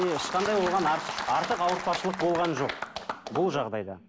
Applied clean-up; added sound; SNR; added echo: none; none; none; none.